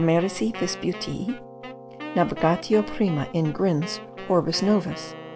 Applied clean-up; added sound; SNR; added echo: none; Keyboard (musical) + Wind instrument, woodwind instrument; 13 dB; none.